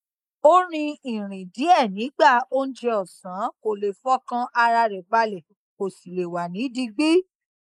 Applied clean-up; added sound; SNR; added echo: neural mask model Resemble Enhance denoiser.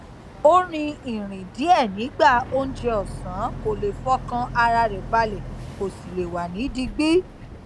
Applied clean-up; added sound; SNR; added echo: none; Boat, Water vehicle; 12 dB; none.